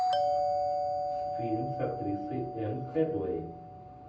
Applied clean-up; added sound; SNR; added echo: none; Doorbell; -2 dB; reverberation time 0.6 s.